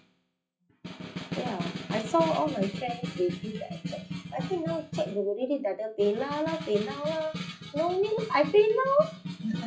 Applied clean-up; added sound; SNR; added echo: classical method WPE with log-MMSE.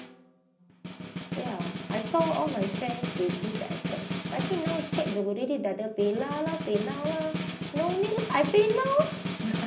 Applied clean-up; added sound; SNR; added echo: none; Snare drum; 5 dB; reverberation time 0.5 s.